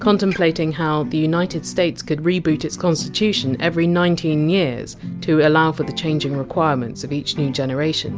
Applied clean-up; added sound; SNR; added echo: none; none; none; none.